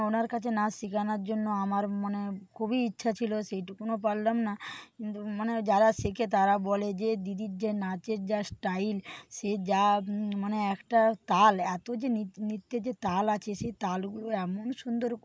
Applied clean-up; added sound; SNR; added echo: none; none; none; none.